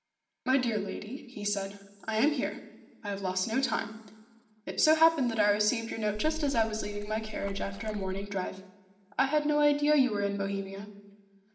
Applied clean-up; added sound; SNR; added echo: none; Splash, splatter; 6 dB; reverberation time 1.9 s.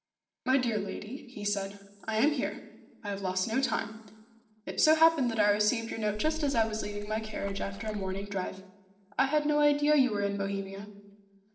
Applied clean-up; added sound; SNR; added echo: neural separator model SepFormer DNS4.